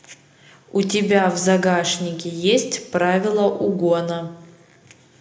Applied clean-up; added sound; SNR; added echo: none; none; none; reverberation time 0.7 s.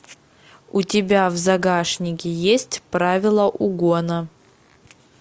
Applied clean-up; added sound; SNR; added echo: none; none; none; none.